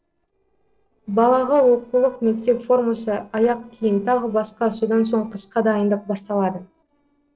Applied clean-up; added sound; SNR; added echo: neural separator model SepFormer DNS4.